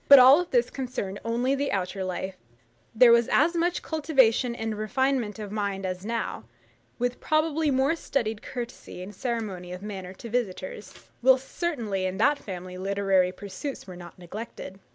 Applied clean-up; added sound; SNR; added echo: none; none; none; none.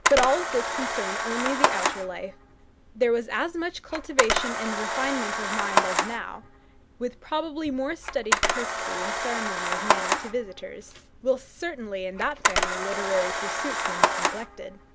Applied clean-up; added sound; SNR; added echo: none; Camera; -2 dB; none.